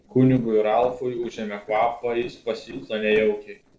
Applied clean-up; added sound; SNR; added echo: neural separator model SepFormer DNS4.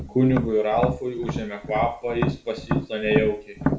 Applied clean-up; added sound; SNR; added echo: none; Tap; 4 dB; reverberation time 0.4 s.